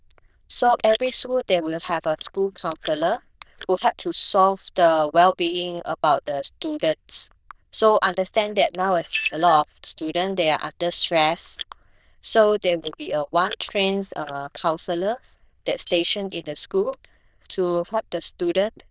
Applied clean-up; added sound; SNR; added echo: neural diffusion model UNIVERSE++.